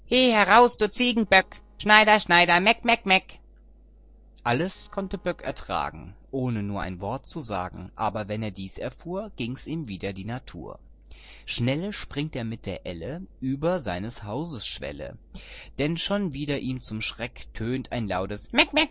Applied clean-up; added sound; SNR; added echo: neural separator model SepFormer DNS4.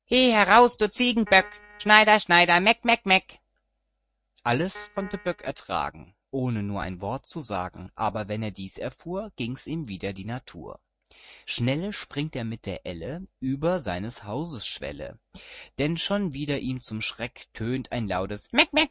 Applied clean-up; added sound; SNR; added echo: neural mask model RNNoise.